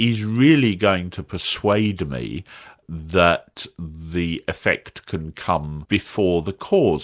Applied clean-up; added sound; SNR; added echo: none; none; none; none.